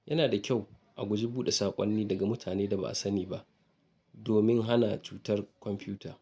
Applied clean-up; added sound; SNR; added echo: none; none; none; none.